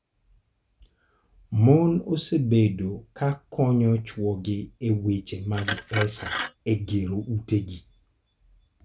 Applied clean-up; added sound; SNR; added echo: none; Glass; 10 dB; none.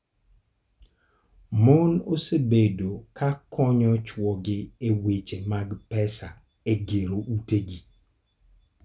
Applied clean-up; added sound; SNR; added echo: none; none; none; none.